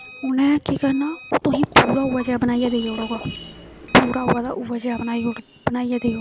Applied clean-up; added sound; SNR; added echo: none; Water / Liquid + Alarm; 16 dB; none.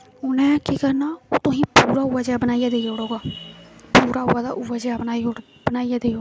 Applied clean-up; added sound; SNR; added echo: none; none; none; none.